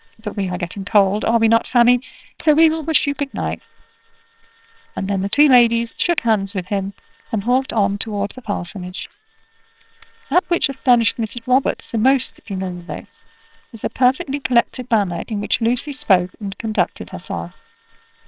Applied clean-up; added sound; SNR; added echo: neural separator model SepFormer WHAMR!.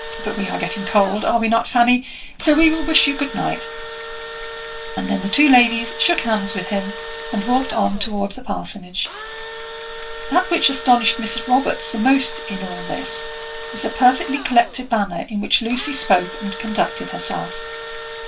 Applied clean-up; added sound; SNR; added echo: none; Engine / Drill; 11 dB; reverberation time 0.2 s.